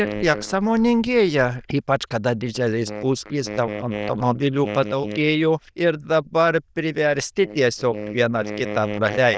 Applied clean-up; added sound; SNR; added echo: neural diffusion model UNIVERSE++.